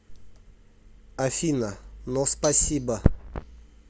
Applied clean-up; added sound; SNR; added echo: none; Tambourine; 10 dB; none.